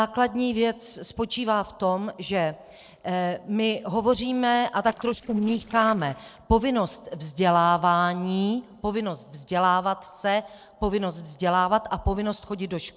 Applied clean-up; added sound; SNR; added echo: neural separator model SepFormer DNS4.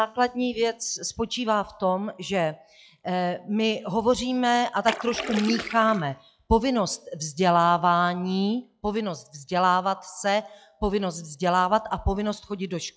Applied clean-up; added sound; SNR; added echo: classical method log-MMSE.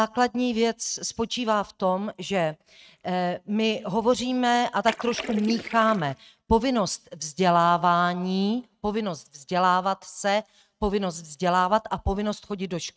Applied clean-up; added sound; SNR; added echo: neural mask model RNNoise.